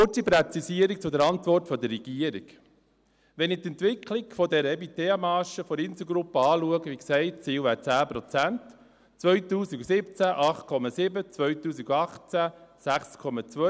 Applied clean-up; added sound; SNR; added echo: none; none; none; none.